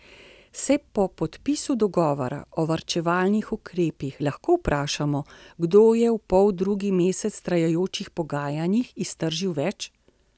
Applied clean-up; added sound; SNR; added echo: none; none; none; none.